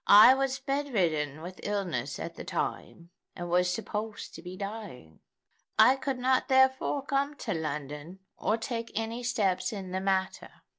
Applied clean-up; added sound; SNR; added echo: none; none; none; none.